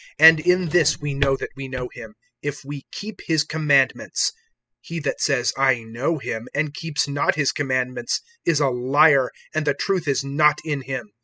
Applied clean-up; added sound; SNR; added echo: classical method spectral subtraction.